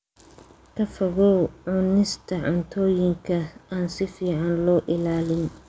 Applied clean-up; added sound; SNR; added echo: none; none; none; none.